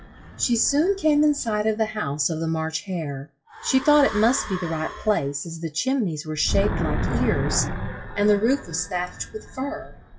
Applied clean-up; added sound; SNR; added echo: classical method log-MMSE.